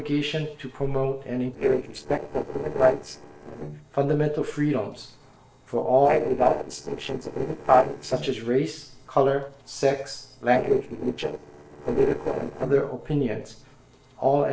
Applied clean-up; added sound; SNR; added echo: neural separator model SepFormer DNS4.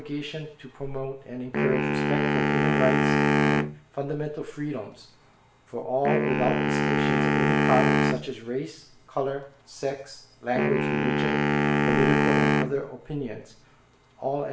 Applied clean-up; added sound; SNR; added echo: none; Wind instrument, woodwind instrument; -5 dB; reverberation time 0.7 s.